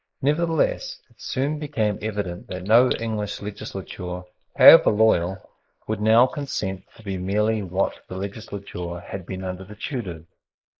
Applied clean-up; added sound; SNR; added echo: neural mask model Resemble Enhance denoiser.